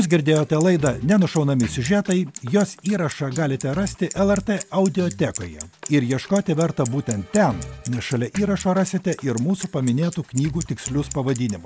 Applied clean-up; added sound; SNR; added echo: none; Bicycle; 18 dB; none.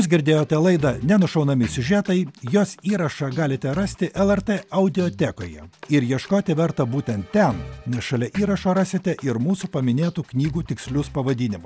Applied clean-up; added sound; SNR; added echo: none; none; none; none.